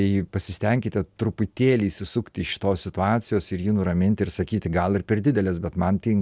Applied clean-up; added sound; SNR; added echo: none; none; none; none.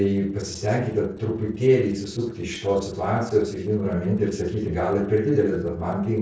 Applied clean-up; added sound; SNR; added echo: neural separator model SepFormer DNS4.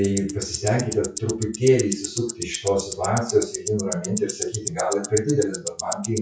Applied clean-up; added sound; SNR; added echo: classical method WPE with log-MMSE.